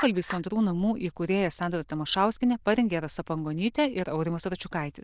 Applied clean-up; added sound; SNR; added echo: neural diffusion model UNIVERSE++.